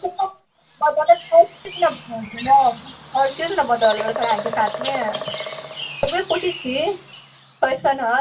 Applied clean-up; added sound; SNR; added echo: none; Bird vocalization, bird call, bird song; 11 dB; reverberation time 0.2 s.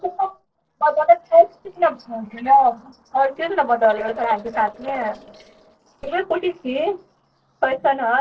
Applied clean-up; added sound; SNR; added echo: neural separator model SepFormer DNS4.